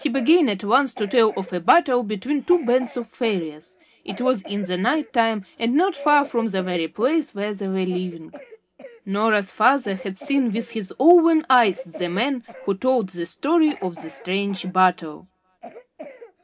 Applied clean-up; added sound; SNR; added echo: none; Cough; 19 dB; reverberation time 0.3 s.